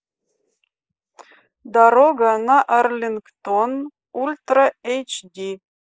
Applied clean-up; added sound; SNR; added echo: neural mask model Resemble Enhance denoiser.